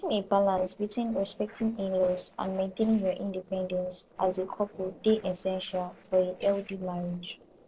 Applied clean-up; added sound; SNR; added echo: neural separator model SepFormer DNS4.